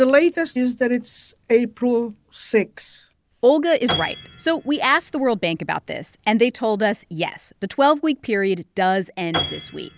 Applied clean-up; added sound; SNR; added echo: none; Piano; 15 dB; none.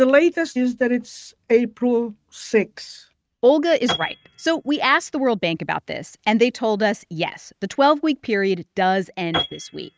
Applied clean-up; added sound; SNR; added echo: neural mask model RNNoise.